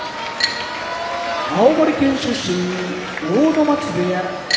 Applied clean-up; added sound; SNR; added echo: none; none; none; none.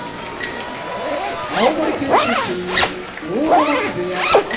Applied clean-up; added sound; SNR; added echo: none; Zipper (clothing); -2 dB; reverberation time 0.6 s.